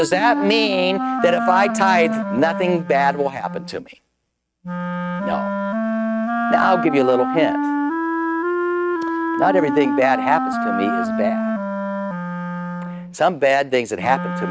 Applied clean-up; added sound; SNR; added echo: neural mask model RNNoise.